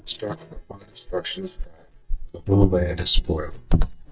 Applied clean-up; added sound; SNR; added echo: neural mask model DeepFilterNet 3.